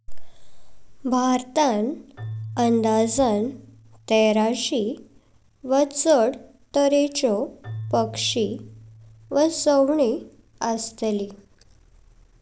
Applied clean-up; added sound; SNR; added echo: none; Keyboard (musical); 19 dB; none.